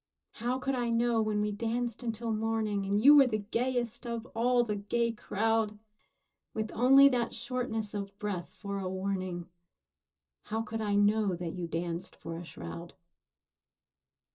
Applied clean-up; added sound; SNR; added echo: none; none; none; reverberation time 0.2 s.